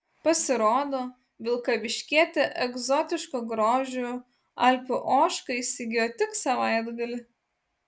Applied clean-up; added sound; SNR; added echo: none; none; none; none.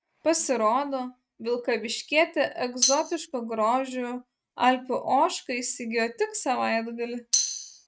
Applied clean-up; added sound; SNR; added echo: neural mask model RNNoise.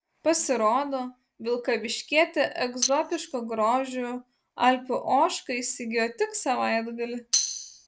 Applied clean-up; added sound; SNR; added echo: neural separator model SepFormer DNS4.